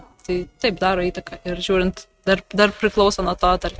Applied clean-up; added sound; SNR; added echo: neural mask model RNNoise.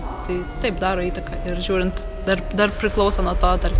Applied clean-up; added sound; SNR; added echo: none; Siren; 18 dB; none.